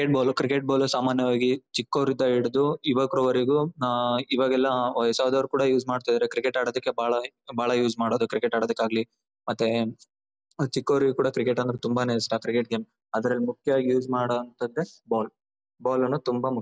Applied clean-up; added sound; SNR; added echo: none; none; none; none.